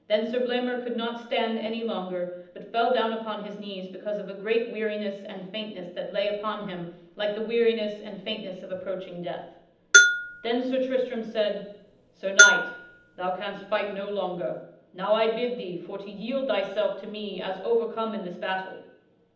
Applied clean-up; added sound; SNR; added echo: none; Bell; -5 dB; reverberation time 0.8 s.